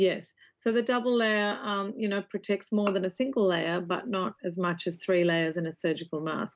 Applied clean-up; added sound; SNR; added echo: neural mask model RNNoise.